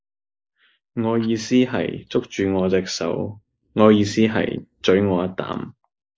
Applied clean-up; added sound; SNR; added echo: neural mask model Resemble Enhance denoiser.